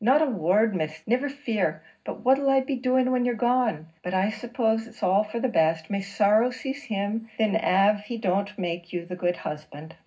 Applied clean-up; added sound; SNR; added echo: none; none; none; reverberation time 0.4 s.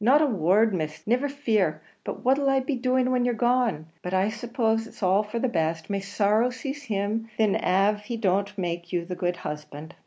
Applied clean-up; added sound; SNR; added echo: none; none; none; none.